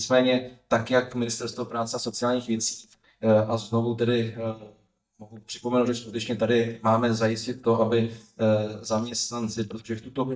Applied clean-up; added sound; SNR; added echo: neural mask model DeepFilterNet 3.